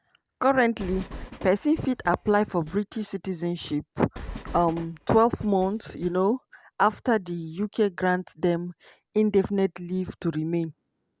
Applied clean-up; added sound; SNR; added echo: none; Train; 14 dB; none.